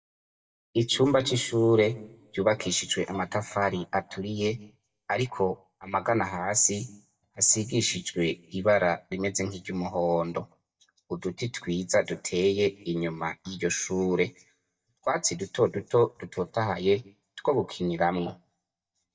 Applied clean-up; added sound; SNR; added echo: neural mask model DeepFilterNet 3.